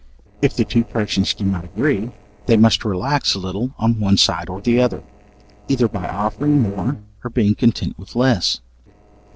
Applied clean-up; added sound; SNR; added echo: neural separator model SepFormer DNS4.